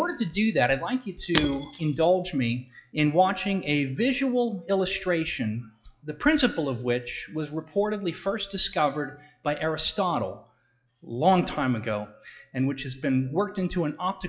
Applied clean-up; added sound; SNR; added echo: classical method log-MMSE.